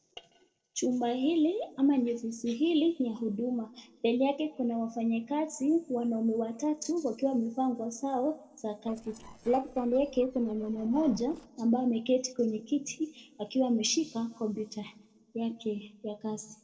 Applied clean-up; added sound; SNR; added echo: neural separator model SepFormer DNS4.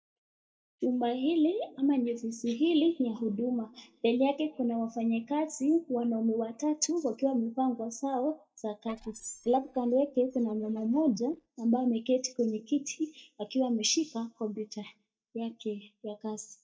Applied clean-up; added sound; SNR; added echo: neural mask model DeepFilterNet 3.